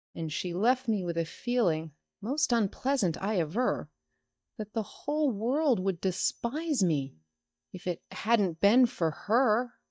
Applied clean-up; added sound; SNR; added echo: neural mask model DeepFilterNet 3.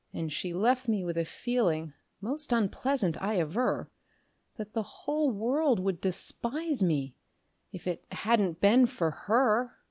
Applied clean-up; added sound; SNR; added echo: none; none; none; none.